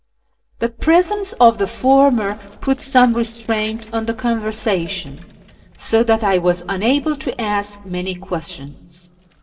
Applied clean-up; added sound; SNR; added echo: neural separator model SepFormer DNS4.